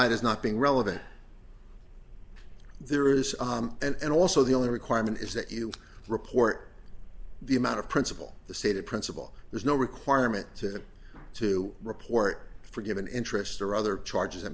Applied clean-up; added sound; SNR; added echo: none; none; none; none.